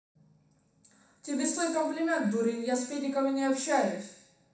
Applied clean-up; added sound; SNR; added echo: none; none; none; reverberation time 0.7 s.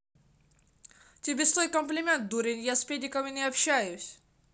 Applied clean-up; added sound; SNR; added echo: none; none; none; none.